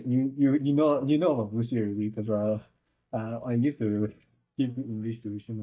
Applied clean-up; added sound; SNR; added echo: neural mask model DeepFilterNet 3.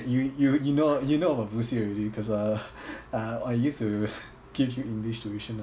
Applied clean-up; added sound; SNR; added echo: none; none; none; none.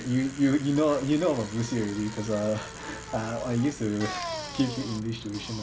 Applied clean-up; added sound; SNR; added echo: none; Bicycle; 12 dB; none.